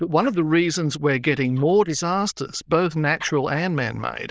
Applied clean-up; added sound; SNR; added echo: neural diffusion model UNIVERSE++.